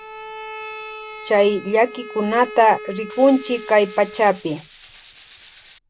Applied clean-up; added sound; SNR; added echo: none; Bowed string instrument + Tools; 15 dB; none.